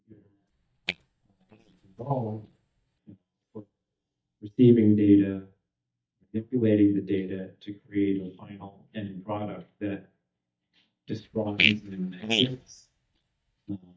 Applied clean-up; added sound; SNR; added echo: neural mask model DeepFilterNet 3.